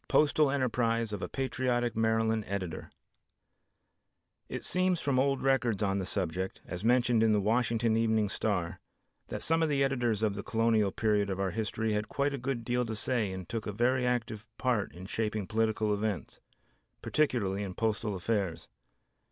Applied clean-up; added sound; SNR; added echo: none; none; none; none.